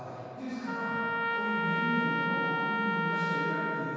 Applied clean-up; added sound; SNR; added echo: none; Trumpet; -3 dB; reverberation time 2.2 s.